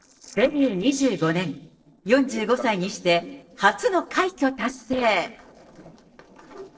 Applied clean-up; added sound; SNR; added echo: neural separator model SepFormer DNS4.